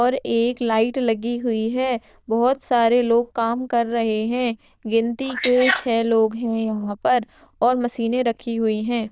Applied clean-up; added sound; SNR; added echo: neural diffusion model UNIVERSE++.